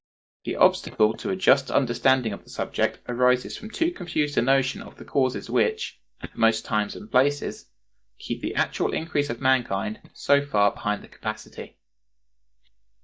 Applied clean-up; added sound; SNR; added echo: neural mask model DeepFilterNet 3.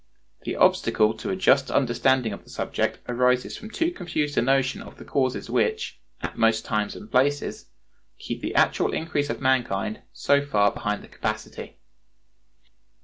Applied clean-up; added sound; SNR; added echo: none; none; none; none.